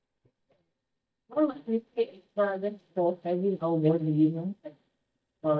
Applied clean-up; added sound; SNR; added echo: neural mask model DeepFilterNet 3.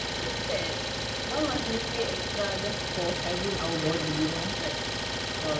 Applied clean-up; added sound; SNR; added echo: none; Idling; -1 dB; reverberation time 0.8 s.